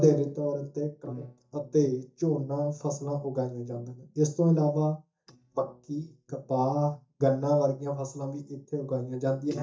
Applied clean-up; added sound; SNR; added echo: neural mask model DeepFilterNet 3.